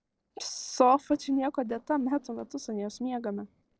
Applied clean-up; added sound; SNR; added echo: neural separator model SepFormer DNS4.